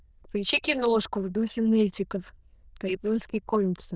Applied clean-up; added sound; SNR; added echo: neural diffusion model UNIVERSE++.